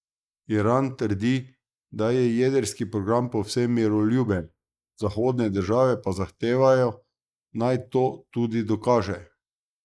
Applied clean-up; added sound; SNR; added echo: neural mask model Resemble Enhance denoiser.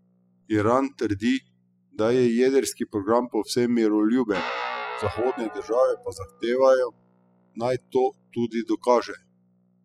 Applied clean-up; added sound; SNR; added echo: classical method spectral subtraction.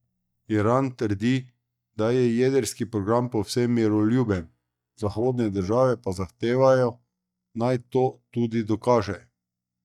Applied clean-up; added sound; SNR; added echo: neural mask model DeepFilterNet 3.